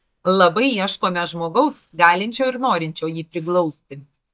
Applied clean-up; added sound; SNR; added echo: neural mask model DeepFilterNet 3.